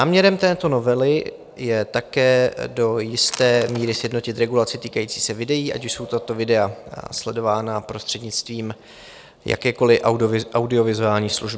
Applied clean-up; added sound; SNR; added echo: none; Crackle / Crushing / Wood; 15 dB; none.